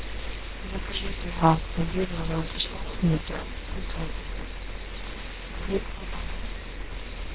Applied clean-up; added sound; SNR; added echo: neural separator model SepFormer WHAMR!.